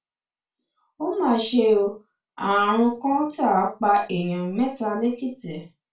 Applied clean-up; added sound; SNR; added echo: none; none; none; reverberation time 0.2 s.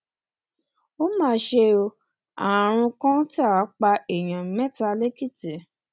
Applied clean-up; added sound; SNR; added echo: none; none; none; none.